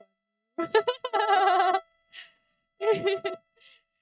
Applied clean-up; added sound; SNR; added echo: neural mask model RNNoise.